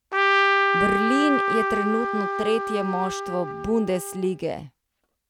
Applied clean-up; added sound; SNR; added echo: none; Trumpet; -2 dB; none.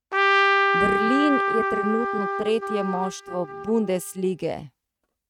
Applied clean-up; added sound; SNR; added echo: neural mask model RNNoise.